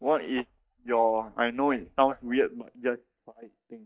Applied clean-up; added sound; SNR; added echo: neural mask model DeepFilterNet 3.